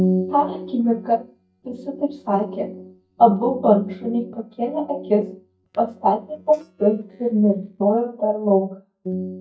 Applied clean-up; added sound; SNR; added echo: neural mask model DeepFilterNet 3.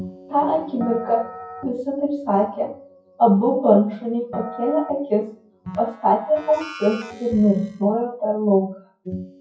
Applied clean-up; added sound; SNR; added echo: classical method WPE with log-MMSE.